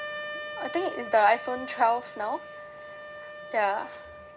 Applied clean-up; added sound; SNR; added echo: none; Wind instrument, woodwind instrument; 11 dB; none.